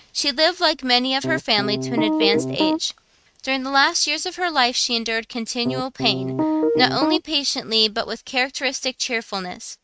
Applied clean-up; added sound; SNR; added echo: neural mask model RNNoise.